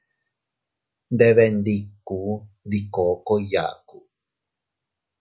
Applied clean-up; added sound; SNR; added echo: none; none; none; none.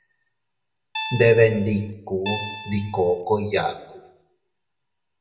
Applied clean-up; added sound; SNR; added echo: none; Guitar; 10 dB; reverberation time 0.7 s.